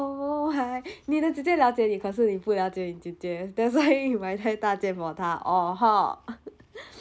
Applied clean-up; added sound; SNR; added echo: none; none; none; none.